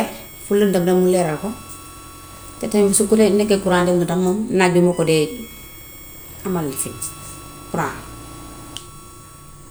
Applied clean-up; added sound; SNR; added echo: none; Accelerating, revving, vroom + Harmonica; 19 dB; none.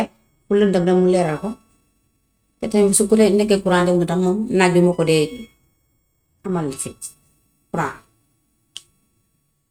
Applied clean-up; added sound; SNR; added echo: neural mask model RNNoise.